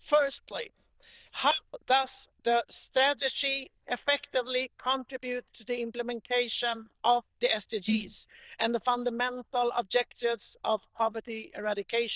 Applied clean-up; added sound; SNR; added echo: neural diffusion model UNIVERSE++.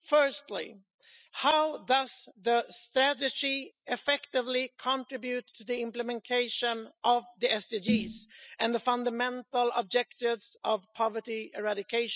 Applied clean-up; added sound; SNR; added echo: classical method spectral subtraction.